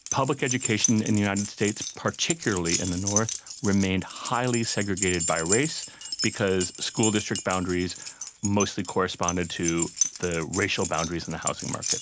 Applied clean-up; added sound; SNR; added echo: none; Keys jangling; 5 dB; none.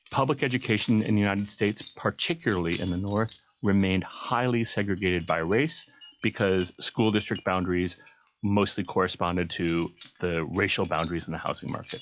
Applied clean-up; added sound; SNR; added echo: classical method log-MMSE.